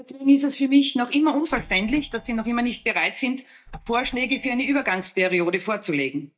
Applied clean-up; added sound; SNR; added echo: neural mask model DeepFilterNet 3.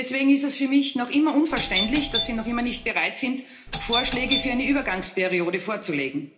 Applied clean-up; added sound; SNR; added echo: none; Doorbell; 0 dB; reverberation time 0.4 s.